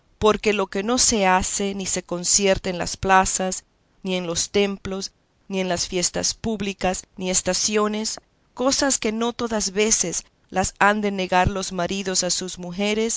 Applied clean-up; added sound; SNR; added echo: none; none; none; none.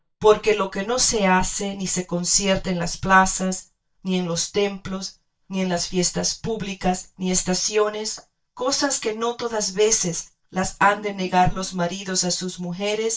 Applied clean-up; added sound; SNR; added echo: neural mask model DeepFilterNet 3.